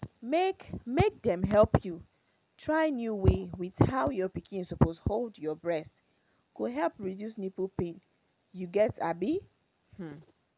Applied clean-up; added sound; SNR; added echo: none; none; none; none.